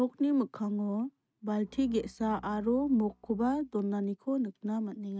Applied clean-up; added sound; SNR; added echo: neural mask model RNNoise.